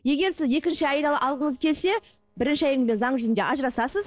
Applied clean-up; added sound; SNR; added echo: neural separator model SepFormer DNS4.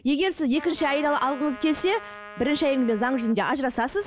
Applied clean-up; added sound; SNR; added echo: none; Trumpet; 17 dB; none.